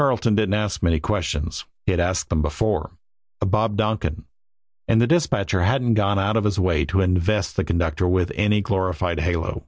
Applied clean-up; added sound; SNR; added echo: none; none; none; none.